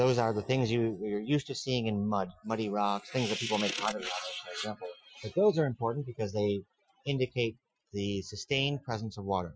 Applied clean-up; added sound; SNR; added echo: classical method Wiener filter.